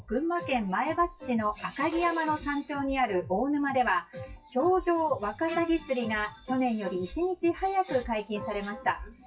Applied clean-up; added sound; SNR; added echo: classical method WPE with log-MMSE.